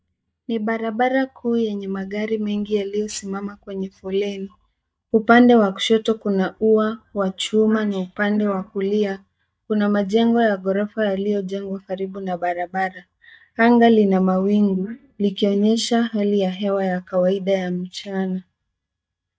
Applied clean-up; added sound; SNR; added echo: neural mask model DeepFilterNet 3.